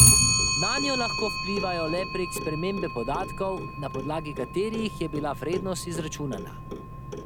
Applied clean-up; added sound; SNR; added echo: none; Clock; -4 dB; none.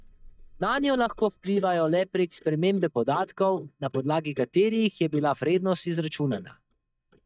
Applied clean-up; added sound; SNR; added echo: neural mask model DeepFilterNet 3.